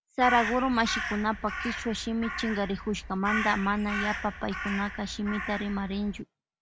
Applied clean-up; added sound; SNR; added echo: none; Crow; 6 dB; none.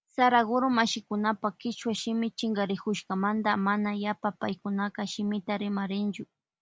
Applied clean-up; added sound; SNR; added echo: none; none; none; none.